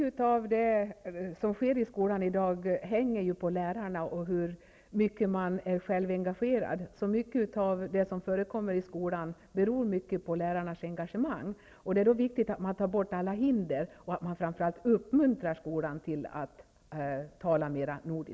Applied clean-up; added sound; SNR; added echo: none; none; none; none.